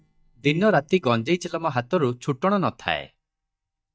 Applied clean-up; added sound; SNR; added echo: neural mask model DeepFilterNet 3.